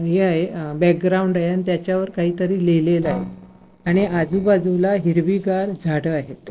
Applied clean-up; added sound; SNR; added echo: neural separator model SepFormer DNS4.